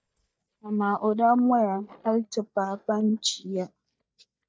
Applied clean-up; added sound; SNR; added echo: neural mask model DeepFilterNet 3.